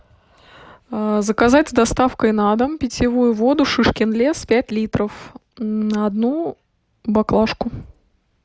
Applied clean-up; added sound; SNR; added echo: none; none; none; none.